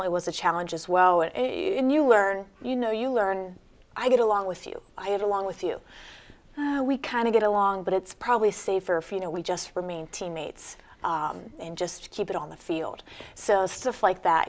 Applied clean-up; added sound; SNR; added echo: none; none; none; none.